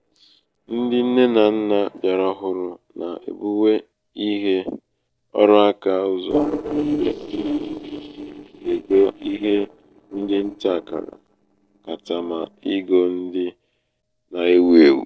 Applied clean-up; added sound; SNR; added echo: neural separator model SepFormer DNS4.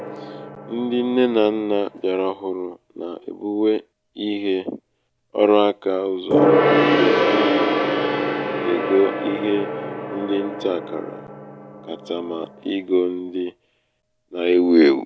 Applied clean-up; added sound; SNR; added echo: none; Gong; 2 dB; none.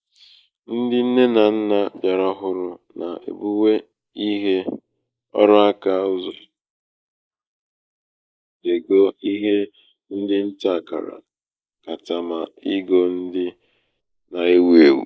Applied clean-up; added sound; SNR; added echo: neural mask model Resemble Enhance denoiser.